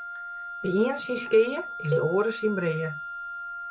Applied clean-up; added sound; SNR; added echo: none; Wind instrument, woodwind instrument + Cowbell; 7 dB; none.